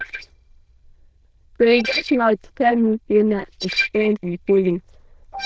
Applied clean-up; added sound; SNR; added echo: neural diffusion model UNIVERSE++.